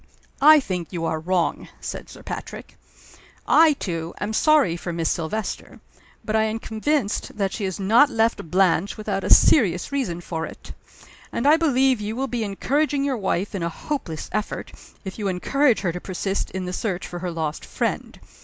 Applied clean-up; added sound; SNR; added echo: none; none; none; none.